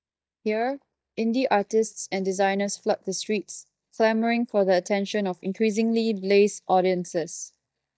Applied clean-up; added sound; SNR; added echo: neural mask model DeepFilterNet 3.